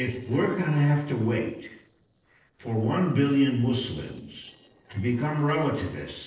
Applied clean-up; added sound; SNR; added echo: neural separator model SepFormer DNS4.